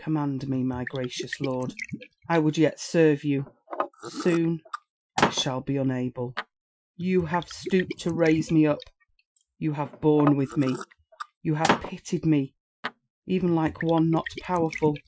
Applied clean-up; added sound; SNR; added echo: classical method Wiener filter.